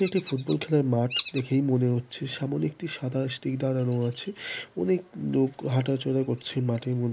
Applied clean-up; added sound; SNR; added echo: neural mask model Resemble Enhance denoiser.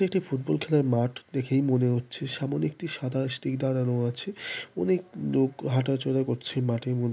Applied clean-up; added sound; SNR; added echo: none; none; none; none.